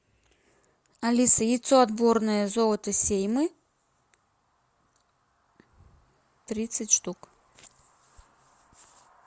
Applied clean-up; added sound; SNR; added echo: none; none; none; none.